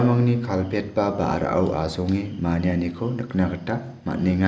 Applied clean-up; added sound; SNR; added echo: none; none; none; none.